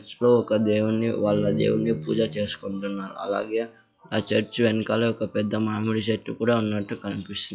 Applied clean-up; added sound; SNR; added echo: classical method log-MMSE.